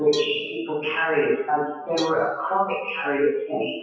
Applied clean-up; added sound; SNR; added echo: classical method WPE with log-MMSE.